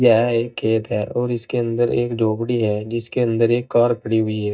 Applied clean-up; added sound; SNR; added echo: neural mask model DeepFilterNet 3.